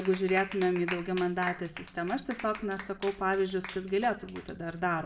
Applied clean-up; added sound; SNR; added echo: none; Clapping; 13 dB; reverberation time 0.6 s.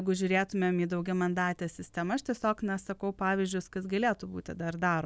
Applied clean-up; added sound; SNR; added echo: none; none; none; none.